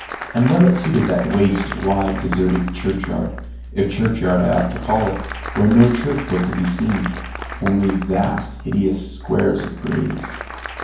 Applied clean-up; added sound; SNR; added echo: none; Applause; 14 dB; reverberation time 0.9 s.